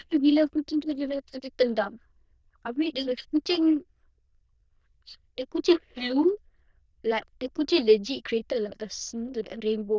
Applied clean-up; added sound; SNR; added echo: neural diffusion model UNIVERSE++.